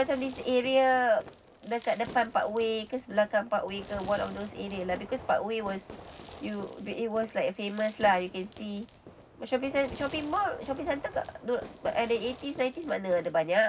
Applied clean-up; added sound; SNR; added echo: none; Fireworks; 17 dB; reverberation time 0.4 s.